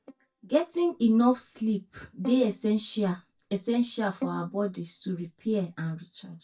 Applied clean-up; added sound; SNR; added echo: neural mask model DeepFilterNet 3.